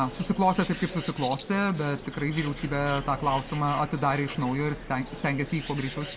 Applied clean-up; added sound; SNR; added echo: none; Bird; 12 dB; reverberation time 0.2 s.